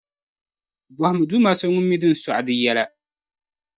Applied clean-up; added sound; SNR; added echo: neural mask model DeepFilterNet 3.